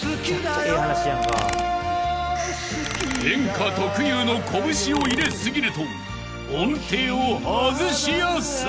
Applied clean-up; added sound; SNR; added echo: none; Computer keyboard; 13 dB; none.